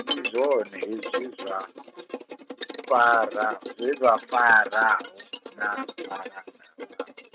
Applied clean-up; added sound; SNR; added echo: neural mask model RNNoise.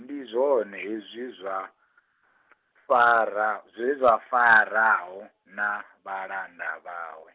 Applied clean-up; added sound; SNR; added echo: none; none; none; none.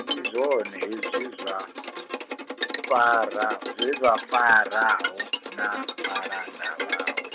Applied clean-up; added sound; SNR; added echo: none; Bowed string instrument; 6 dB; none.